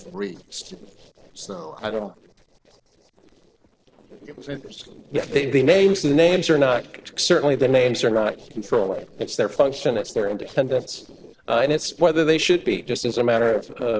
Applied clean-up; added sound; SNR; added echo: neural separator model SepFormer DNS4.